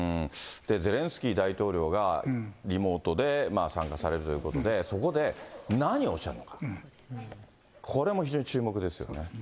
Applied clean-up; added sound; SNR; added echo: none; none; none; none.